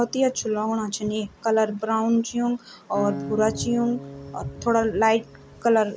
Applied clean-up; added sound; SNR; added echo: none; Acoustic guitar; 16 dB; none.